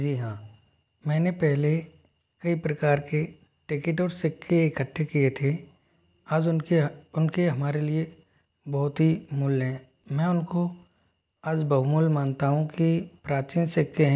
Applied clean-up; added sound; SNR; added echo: none; none; none; none.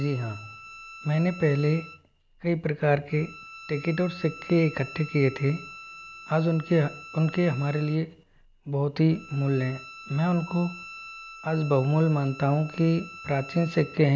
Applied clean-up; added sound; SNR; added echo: none; Bowed string instrument; 18 dB; none.